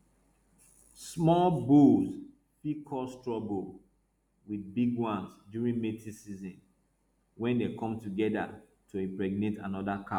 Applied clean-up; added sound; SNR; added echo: none; none; none; none.